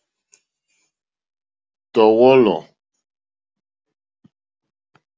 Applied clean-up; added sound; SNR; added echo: none; none; none; none.